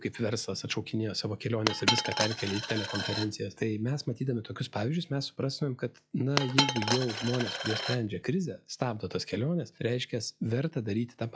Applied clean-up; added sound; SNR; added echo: classical method log-MMSE.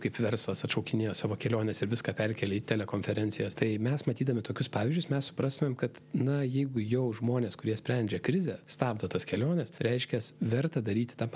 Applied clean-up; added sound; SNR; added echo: none; none; none; none.